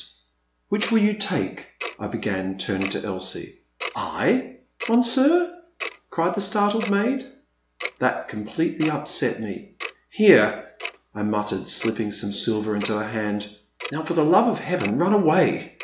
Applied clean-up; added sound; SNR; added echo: none; Tick-tock; 15 dB; none.